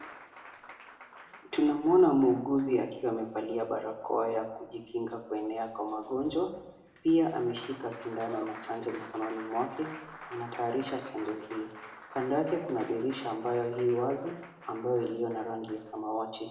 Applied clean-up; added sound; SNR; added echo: none; Applause; 18 dB; reverberation time 0.9 s.